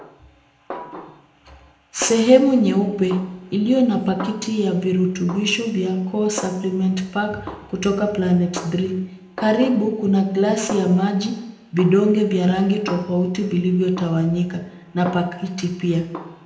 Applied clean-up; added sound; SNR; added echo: none; Snare drum; 18 dB; reverberation time 0.8 s.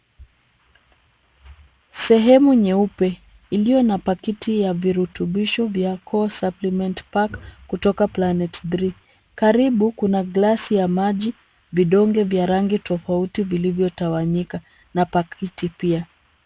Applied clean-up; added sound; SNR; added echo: none; none; none; none.